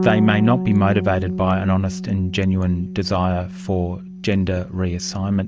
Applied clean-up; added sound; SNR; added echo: none; Bass guitar; 7 dB; none.